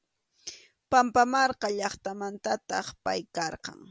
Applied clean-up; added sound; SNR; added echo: none; none; none; none.